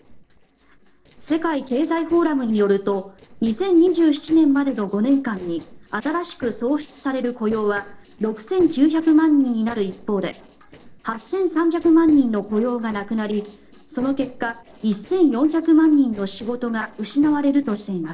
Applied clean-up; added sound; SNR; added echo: neural separator model SepFormer DNS4.